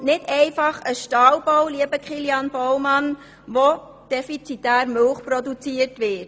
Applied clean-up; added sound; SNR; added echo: none; none; none; none.